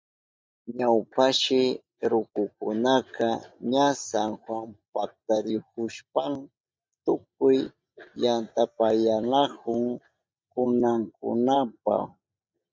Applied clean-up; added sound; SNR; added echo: neural mask model DeepFilterNet 3.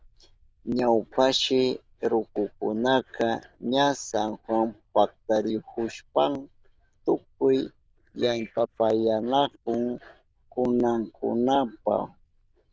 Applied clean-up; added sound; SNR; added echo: neural diffusion model UNIVERSE++.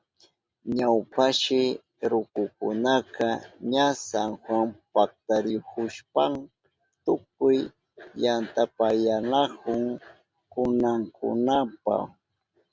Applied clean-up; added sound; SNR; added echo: none; none; none; none.